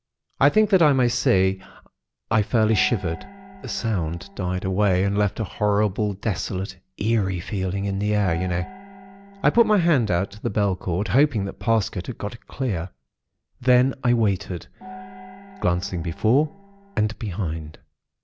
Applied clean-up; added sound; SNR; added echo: none; Gong; 18 dB; none.